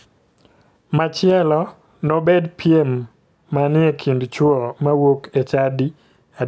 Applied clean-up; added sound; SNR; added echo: none; none; none; none.